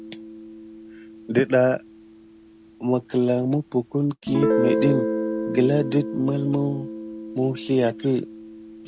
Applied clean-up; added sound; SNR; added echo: none; Guitar; 5 dB; none.